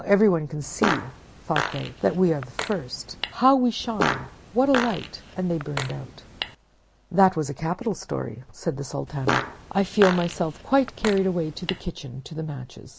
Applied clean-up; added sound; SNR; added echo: none; Fart; 6 dB; none.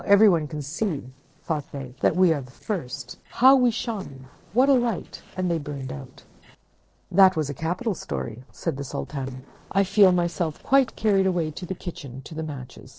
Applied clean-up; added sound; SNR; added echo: neural separator model SepFormer DNS4.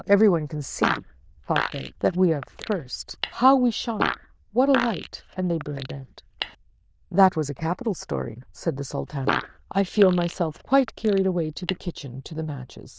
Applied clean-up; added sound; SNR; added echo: neural diffusion model UNIVERSE++.